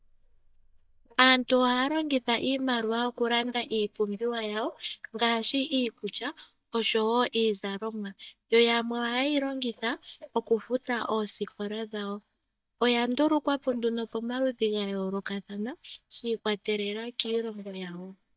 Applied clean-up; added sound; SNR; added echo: neural mask model DeepFilterNet 3.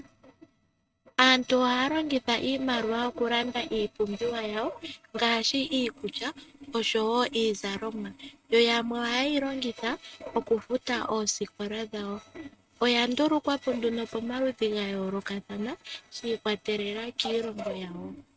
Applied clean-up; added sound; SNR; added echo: neural mask model RNNoise.